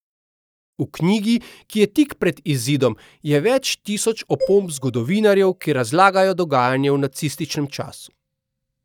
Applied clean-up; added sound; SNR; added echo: neural mask model DeepFilterNet 3.